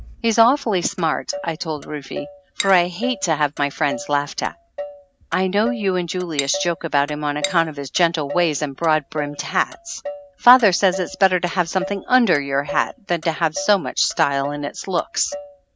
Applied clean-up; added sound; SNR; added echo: none; Cutlery, silverware / Dishes, pots, and pans + Motor vehicle (road); 14 dB; none.